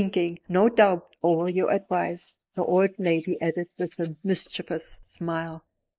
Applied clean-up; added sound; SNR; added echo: neural mask model Resemble Enhance denoiser.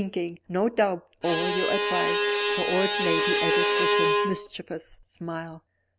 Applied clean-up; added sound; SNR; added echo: none; Bowed string instrument; -5 dB; none.